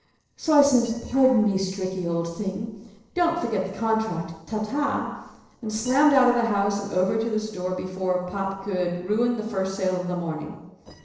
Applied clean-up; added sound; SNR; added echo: neural separator model SepFormer DNS4.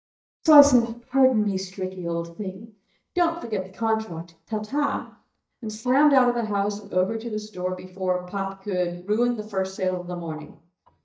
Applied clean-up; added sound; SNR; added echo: neural mask model DeepFilterNet 3.